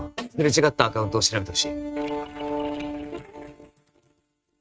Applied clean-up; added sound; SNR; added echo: neural mask model RNNoise.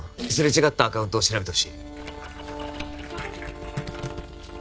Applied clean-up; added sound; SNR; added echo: neural separator model SepFormer DNS4.